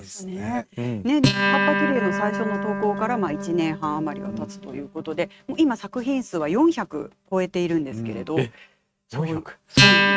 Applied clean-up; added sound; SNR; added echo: neural mask model RNNoise.